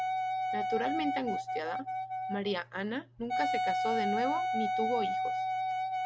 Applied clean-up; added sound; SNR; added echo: none; Wind instrument, woodwind instrument; -4 dB; none.